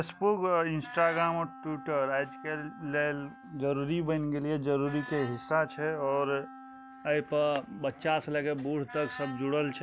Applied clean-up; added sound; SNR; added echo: none; Wind instrument, woodwind instrument; 16 dB; none.